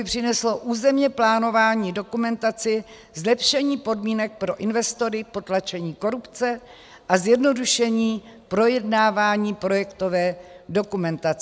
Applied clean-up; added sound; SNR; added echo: none; none; none; none.